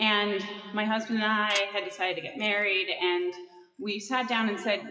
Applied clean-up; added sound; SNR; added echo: classical method WPE with log-MMSE.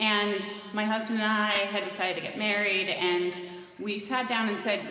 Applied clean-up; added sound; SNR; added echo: none; Dishes, pots, and pans / Glass; 18 dB; reverberation time 2.1 s.